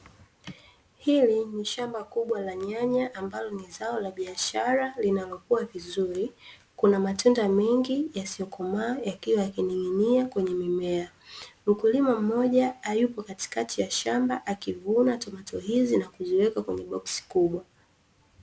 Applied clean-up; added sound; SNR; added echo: none; none; none; none.